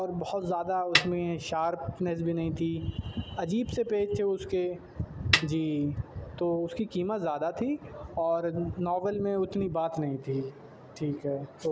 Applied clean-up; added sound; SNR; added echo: none; Snare drum; 0 dB; none.